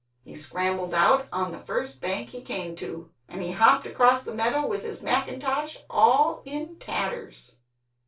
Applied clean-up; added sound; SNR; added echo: none; none; none; reverberation time 0.2 s.